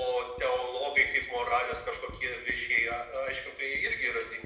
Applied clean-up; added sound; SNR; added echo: none; Writing; 19 dB; reverberation time 0.7 s.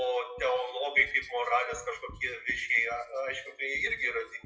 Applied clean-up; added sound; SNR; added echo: classical method WPE with log-MMSE.